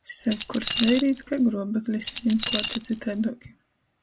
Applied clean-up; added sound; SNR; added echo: none; Keys jangling; 7 dB; none.